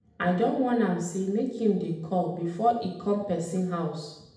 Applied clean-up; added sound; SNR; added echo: none; none; none; reverberation time 0.8 s.